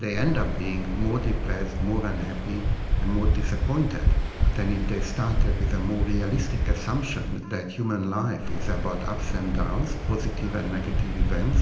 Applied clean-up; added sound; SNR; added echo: none; Waves, surf; -3 dB; reverberation time 0.8 s.